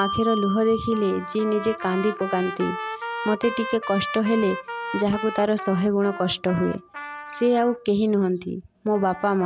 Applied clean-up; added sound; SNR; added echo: none; Trumpet + Bell; 10 dB; none.